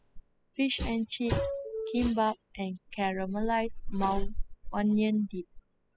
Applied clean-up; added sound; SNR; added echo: classical method spectral subtraction.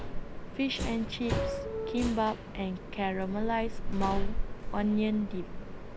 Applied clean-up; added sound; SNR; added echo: none; Subway, metro, underground; 1 dB; none.